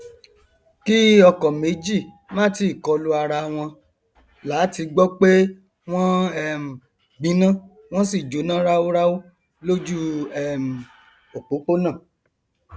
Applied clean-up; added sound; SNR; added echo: none; none; none; none.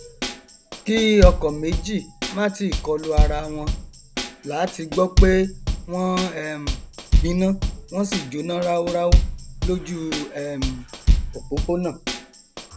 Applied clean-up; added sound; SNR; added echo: none; Drum kit; -1 dB; none.